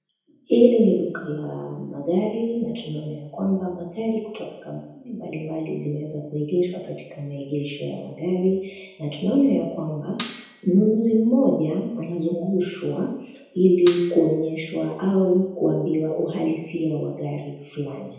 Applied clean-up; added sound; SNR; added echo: none; Cutlery, silverware; 3 dB; reverberation time 0.8 s.